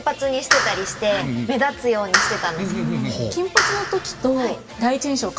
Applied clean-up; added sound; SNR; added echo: none; Clapping; 2 dB; reverberation time 0.7 s.